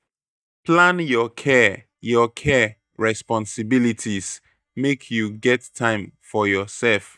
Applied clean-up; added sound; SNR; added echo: neural mask model DeepFilterNet 3.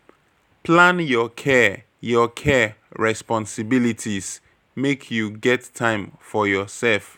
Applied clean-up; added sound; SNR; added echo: none; none; none; none.